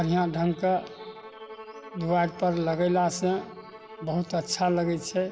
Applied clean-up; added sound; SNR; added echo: none; Bowed string instrument; 17 dB; none.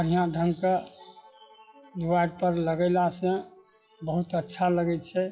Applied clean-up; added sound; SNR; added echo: classical method log-MMSE.